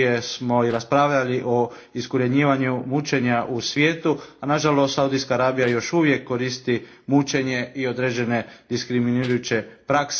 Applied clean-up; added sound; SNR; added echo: neural separator model SepFormer DNS4.